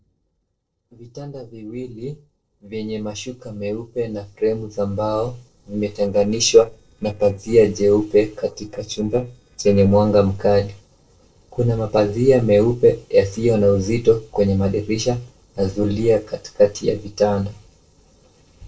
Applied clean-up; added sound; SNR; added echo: neural separator model SepFormer DNS4.